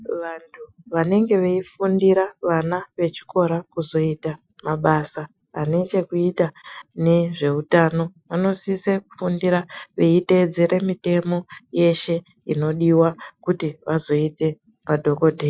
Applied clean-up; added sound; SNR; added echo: classical method Wiener filter.